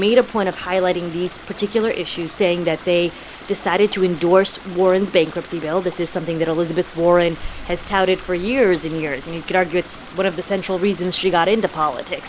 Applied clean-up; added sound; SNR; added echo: none; Stream; 16 dB; none.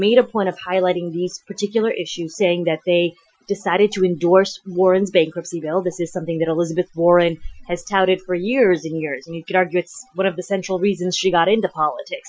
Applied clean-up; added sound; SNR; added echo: classical method Wiener filter.